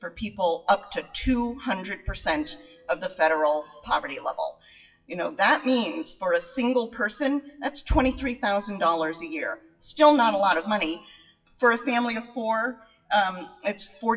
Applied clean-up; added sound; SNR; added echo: classical method WPE with log-MMSE.